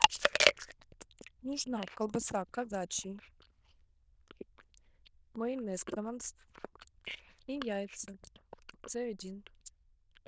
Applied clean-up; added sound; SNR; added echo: neural diffusion model UNIVERSE++.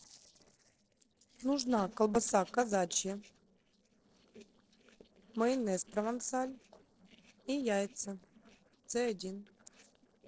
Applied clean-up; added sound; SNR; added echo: neural separator model SepFormer DNS4.